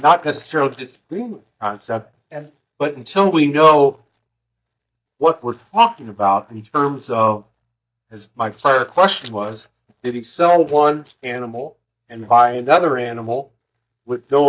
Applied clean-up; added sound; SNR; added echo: neural mask model DeepFilterNet 3.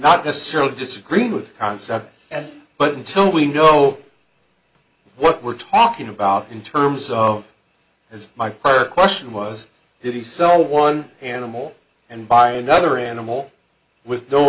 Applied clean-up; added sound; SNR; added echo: none; none; none; none.